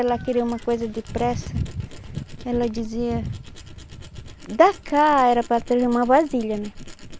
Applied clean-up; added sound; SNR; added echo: none; Tools; 16 dB; none.